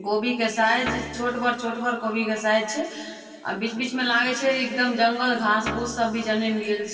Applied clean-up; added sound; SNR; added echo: none; Guitar; 11 dB; reverberation time 2.5 s.